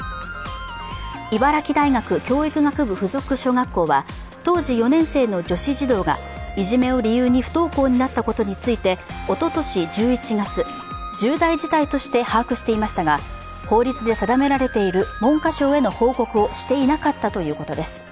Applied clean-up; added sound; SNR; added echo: none; none; none; none.